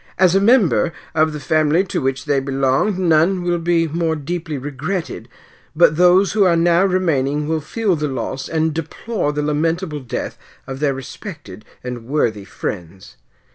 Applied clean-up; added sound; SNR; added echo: none; none; none; none.